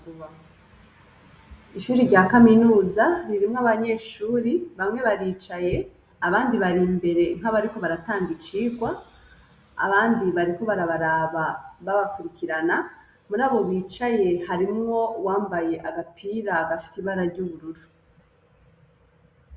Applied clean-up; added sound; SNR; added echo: none; none; none; none.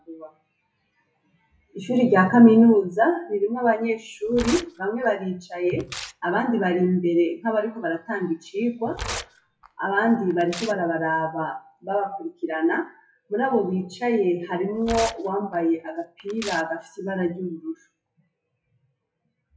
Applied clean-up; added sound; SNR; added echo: classical method WPE with log-MMSE.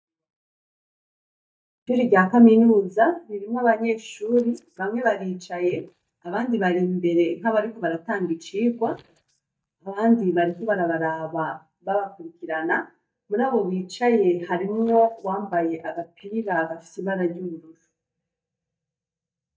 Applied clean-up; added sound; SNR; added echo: neural mask model DeepFilterNet 3.